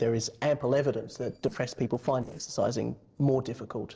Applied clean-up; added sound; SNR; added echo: neural separator model SepFormer DNS4.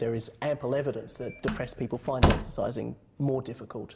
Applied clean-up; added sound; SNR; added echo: none; Slam; -2 dB; none.